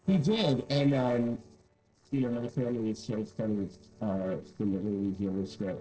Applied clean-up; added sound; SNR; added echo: neural separator model SepFormer DNS4.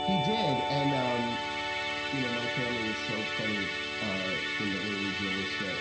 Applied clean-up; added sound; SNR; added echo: none; Musical instrument; -2 dB; reverberation time 0.5 s.